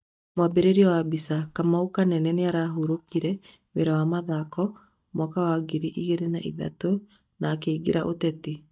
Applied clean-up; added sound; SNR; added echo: neural mask model DeepFilterNet 3.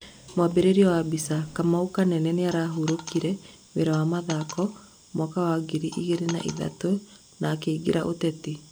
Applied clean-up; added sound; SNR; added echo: none; Coin (dropping); 17 dB; none.